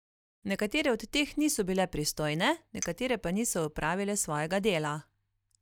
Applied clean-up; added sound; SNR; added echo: neural mask model DeepFilterNet 3.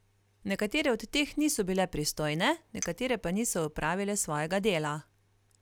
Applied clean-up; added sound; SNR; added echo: none; Chink, clink; 17 dB; none.